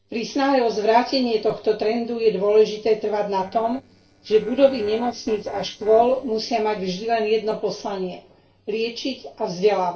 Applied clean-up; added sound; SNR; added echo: neural separator model SepFormer DNS4.